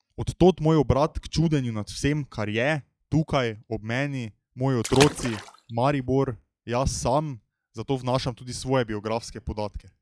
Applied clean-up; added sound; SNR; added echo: classical method log-MMSE.